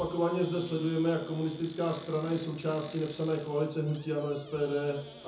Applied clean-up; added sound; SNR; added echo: none; Squeak / Cupboard open or close; 19 dB; reverberation time 0.6 s.